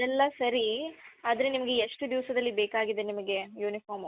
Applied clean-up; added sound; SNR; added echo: none; none; none; none.